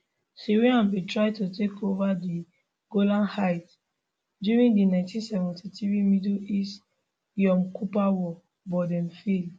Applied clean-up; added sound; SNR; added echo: none; none; none; none.